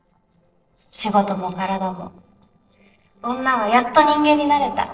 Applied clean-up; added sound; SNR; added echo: neural separator model SepFormer DNS4.